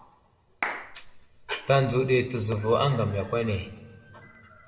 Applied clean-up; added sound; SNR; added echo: none; Clapping; 10 dB; reverberation time 1.2 s.